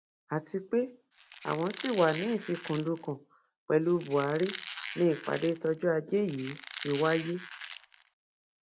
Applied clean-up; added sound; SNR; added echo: none; Squeak; 11 dB; none.